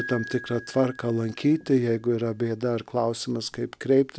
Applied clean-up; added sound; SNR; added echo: none; Piano; 19 dB; none.